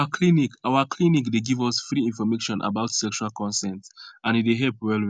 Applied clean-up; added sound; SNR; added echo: none; none; none; none.